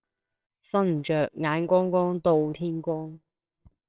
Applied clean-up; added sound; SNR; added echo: neural separator model SepFormer WHAMR!.